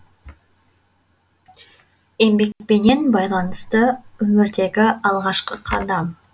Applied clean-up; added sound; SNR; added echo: none; none; none; none.